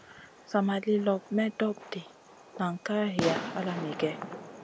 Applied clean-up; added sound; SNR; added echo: none; Fireworks; 9 dB; none.